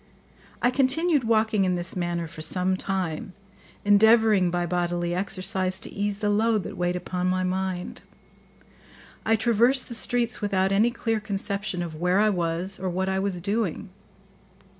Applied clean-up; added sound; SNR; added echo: none; none; none; none.